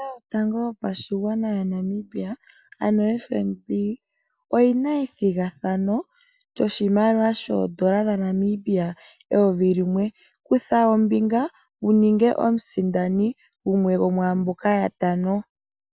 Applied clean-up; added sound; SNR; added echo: none; none; none; none.